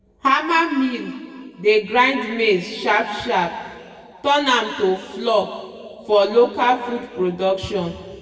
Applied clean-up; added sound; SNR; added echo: none; none; none; reverberation time 2.1 s.